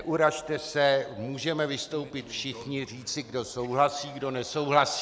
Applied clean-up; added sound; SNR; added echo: none; none; none; none.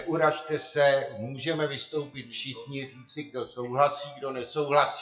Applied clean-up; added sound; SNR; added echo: classical method WPE with log-MMSE.